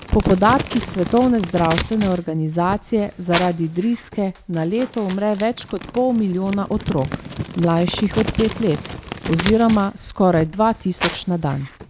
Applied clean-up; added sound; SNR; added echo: none; Crumpling, crinkling; 10 dB; none.